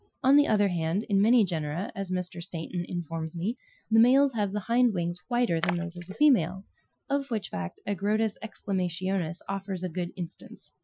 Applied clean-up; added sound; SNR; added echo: classical method Wiener filter.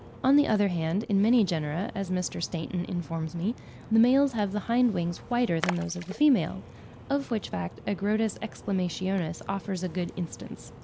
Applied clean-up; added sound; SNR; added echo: none; Splash, splatter; 17 dB; none.